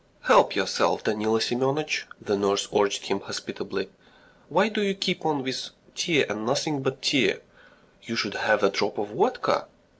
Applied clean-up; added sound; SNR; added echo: none; none; none; none.